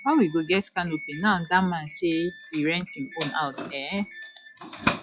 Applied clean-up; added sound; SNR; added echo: classical method log-MMSE.